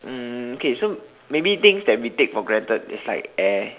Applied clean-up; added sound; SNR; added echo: none; none; none; none.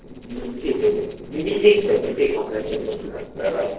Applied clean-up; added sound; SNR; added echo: neural separator model SepFormer DNS4.